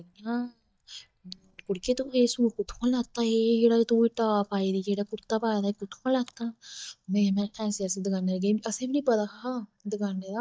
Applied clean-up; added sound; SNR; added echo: neural mask model DeepFilterNet 3.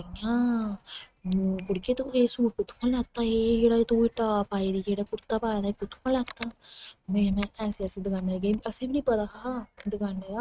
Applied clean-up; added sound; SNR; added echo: neural mask model RNNoise.